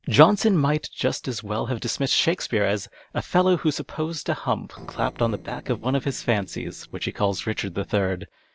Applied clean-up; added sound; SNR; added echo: neural separator model SepFormer DNS4.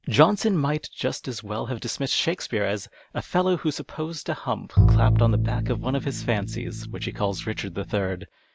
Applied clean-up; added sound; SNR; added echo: none; Bowed string instrument; -3 dB; none.